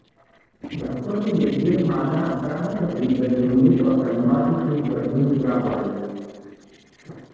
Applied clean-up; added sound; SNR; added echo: neural separator model SepFormer DNS4.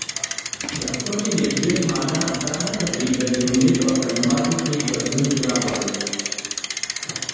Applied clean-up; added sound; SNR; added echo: none; Bicycle; 5 dB; reverberation time 2.0 s.